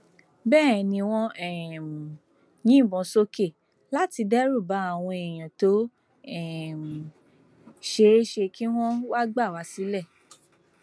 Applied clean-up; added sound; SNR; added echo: none; none; none; none.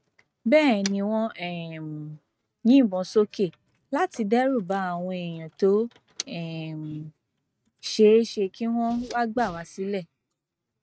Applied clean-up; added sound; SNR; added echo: neural mask model RNNoise.